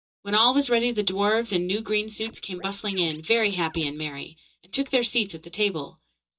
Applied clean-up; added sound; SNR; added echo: neural mask model DeepFilterNet 3.